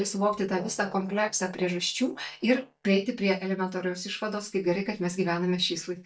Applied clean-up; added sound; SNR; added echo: neural mask model DeepFilterNet 3.